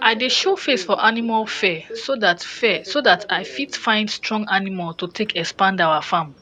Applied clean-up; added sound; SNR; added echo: none; Subway, metro, underground; 19 dB; none.